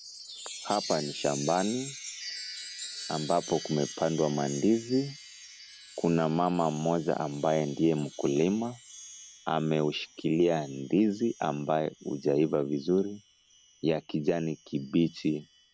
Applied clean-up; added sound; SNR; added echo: none; Chime; 15 dB; none.